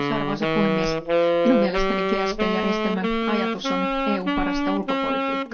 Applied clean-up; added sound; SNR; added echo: none; Wind instrument, woodwind instrument; -4 dB; reverberation time 0.2 s.